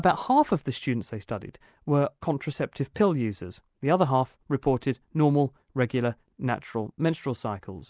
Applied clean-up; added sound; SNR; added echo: none; none; none; none.